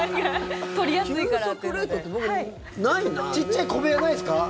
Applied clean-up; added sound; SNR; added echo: none; Telephone; 9 dB; none.